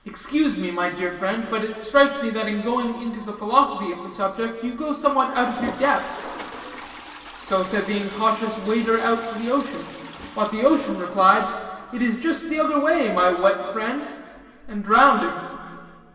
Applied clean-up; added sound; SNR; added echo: none; Toilet flush; 19 dB; reverberation time 2.3 s.